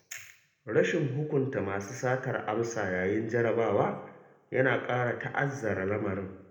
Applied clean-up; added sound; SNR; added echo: none; none; none; reverberation time 0.7 s.